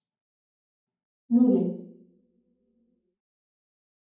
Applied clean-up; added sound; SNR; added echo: none; none; none; reverberation time 0.9 s.